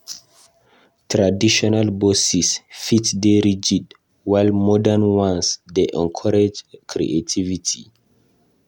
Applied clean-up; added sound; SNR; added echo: none; none; none; none.